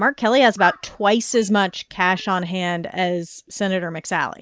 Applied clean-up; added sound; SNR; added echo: neural mask model DeepFilterNet 3.